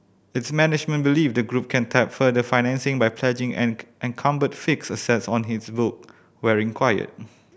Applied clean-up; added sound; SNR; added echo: none; none; none; none.